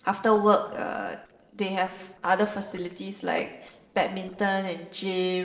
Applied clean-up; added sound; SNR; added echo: neural separator model SepFormer DNS4.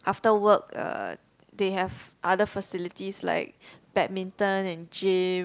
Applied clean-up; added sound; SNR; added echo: none; none; none; none.